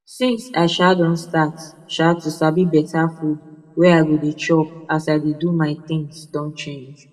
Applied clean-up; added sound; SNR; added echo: none; none; none; reverberation time 1.2 s.